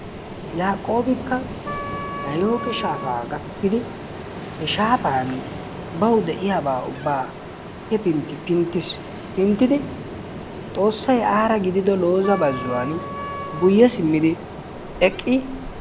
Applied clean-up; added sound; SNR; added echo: none; Ocean + Wind instrument, woodwind instrument; 10 dB; none.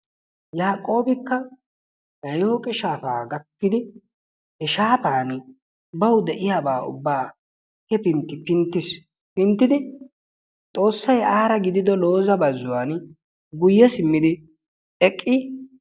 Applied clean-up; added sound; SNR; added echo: none; none; none; none.